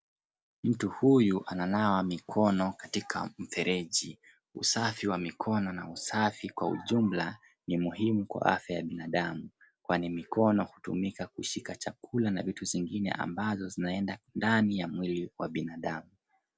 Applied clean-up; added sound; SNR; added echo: none; none; none; none.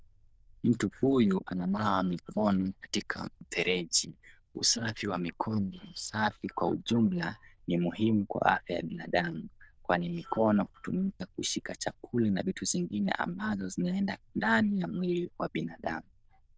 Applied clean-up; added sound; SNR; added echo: neural diffusion model UNIVERSE++.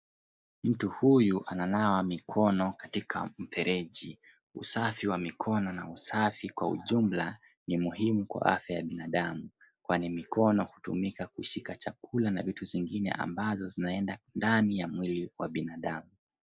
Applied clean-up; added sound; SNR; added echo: neural mask model Resemble Enhance denoiser.